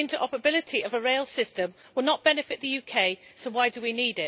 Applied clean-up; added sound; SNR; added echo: none; none; none; none.